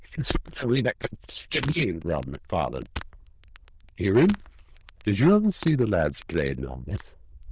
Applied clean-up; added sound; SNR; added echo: neural diffusion model UNIVERSE++.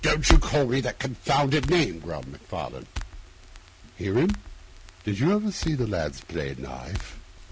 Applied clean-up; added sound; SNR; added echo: none; Crackle; 4 dB; none.